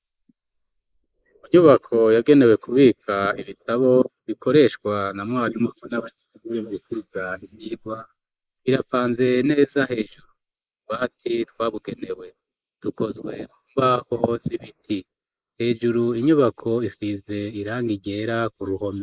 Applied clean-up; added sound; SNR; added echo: neural mask model Resemble Enhance denoiser.